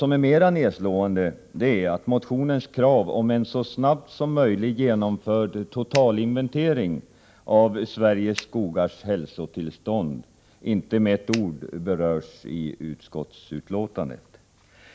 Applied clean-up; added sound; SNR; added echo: none; Finger snapping; 12 dB; none.